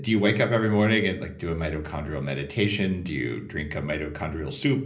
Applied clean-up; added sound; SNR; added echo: none; none; none; reverberation time 0.5 s.